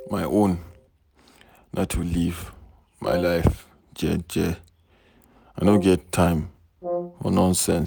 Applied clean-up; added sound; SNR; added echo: none; Brass instrument; 9 dB; none.